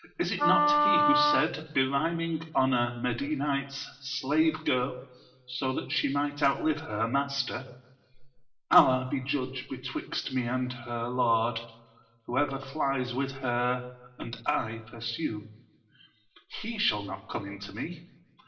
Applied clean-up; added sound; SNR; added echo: none; Wind instrument, woodwind instrument; -4 dB; reverberation time 0.7 s.